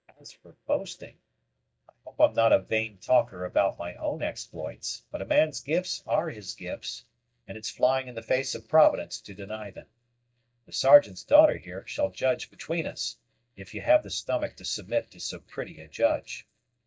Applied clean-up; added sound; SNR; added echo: neural mask model DeepFilterNet 3.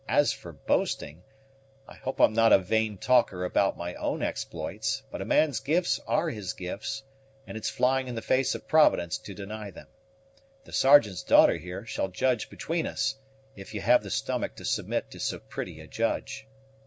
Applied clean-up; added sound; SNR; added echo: none; none; none; none.